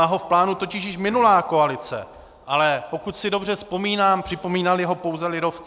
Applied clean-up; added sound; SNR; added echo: none; none; none; none.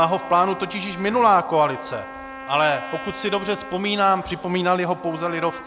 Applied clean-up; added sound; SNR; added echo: none; Trumpet; 15 dB; none.